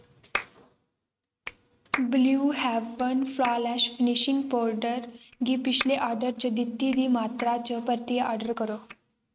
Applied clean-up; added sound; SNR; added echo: neural mask model RNNoise.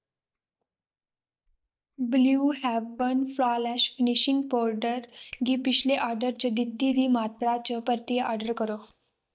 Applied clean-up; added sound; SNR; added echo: neural mask model DeepFilterNet 3.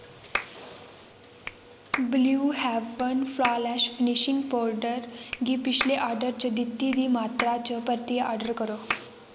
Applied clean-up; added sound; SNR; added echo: none; Clapping; 11 dB; none.